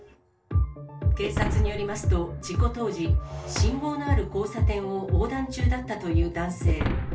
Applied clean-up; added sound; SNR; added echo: none; Shatter; 10 dB; reverberation time 0.2 s.